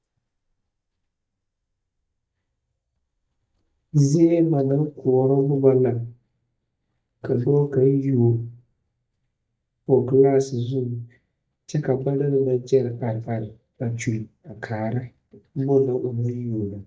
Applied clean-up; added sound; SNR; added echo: neural mask model DeepFilterNet 3.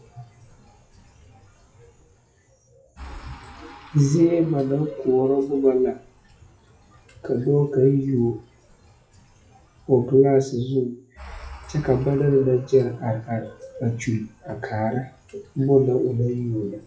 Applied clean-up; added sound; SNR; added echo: classical method WPE with log-MMSE.